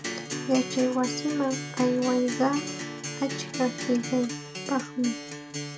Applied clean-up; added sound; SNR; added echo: none; Acoustic guitar; 7 dB; none.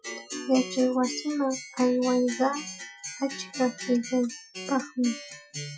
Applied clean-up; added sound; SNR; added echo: classical method Wiener filter.